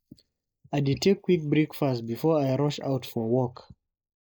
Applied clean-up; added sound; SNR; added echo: neural mask model Resemble Enhance denoiser.